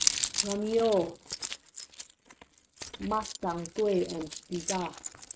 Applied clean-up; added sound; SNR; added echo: neural mask model RNNoise.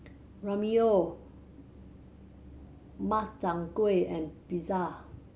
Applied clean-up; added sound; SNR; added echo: none; none; none; none.